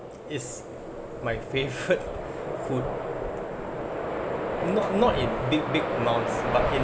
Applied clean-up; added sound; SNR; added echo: none; none; none; none.